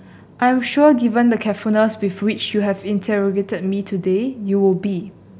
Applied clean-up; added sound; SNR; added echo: none; none; none; none.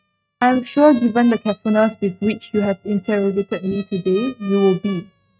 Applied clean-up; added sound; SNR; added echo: neural mask model RNNoise.